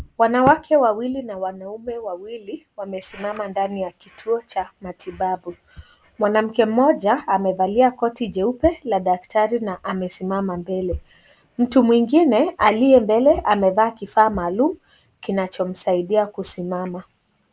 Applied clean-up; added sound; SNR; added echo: none; none; none; none.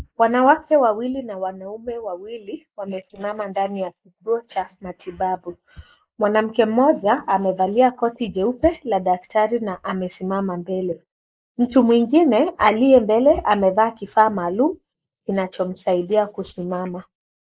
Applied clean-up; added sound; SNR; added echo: neural mask model Resemble Enhance denoiser.